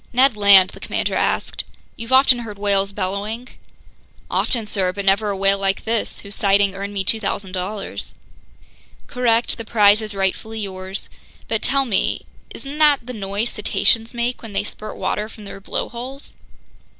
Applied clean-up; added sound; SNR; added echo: none; none; none; none.